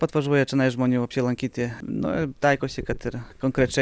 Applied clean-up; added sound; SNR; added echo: none; none; none; none.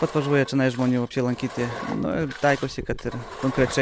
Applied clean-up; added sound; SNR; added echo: none; Engine; 13 dB; none.